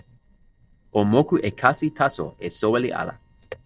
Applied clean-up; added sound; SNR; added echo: neural separator model SepFormer DNS4.